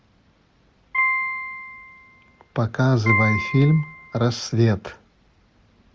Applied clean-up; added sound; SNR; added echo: none; Piano; 4 dB; none.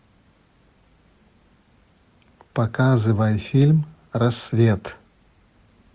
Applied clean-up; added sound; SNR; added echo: none; none; none; none.